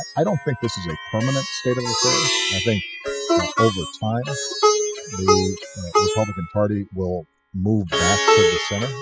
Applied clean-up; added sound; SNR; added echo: classical method spectral subtraction.